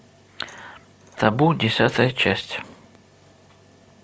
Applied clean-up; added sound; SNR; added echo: none; none; none; none.